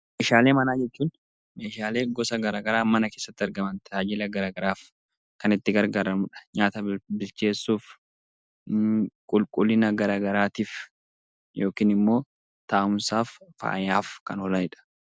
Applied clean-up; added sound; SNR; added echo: none; none; none; none.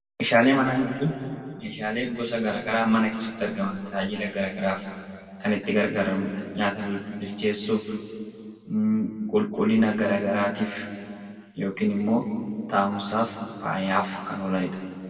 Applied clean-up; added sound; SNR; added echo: none; none; none; reverberation time 2.3 s.